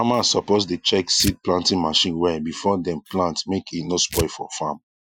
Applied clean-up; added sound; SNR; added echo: classical method Wiener filter.